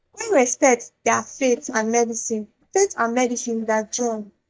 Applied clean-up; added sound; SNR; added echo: neural mask model DeepFilterNet 3.